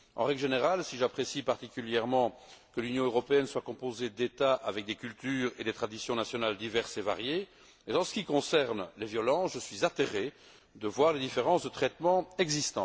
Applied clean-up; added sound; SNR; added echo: none; none; none; none.